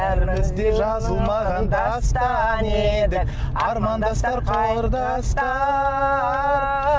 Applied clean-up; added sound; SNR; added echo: none; none; none; none.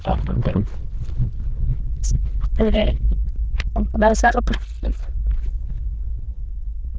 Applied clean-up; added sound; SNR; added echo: neural diffusion model UNIVERSE++.